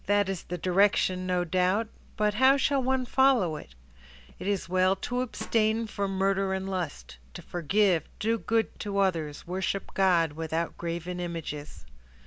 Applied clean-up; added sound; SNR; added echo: none; Drum; 19 dB; none.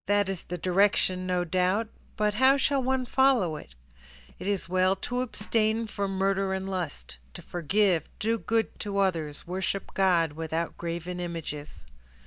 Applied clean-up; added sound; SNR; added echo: neural mask model DeepFilterNet 3.